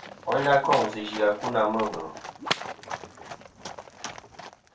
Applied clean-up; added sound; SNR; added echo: none; Livestock, farm animals, working animals; 9 dB; reverberation time 0.2 s.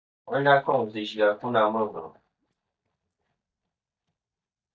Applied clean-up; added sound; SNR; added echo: neural mask model DeepFilterNet 3.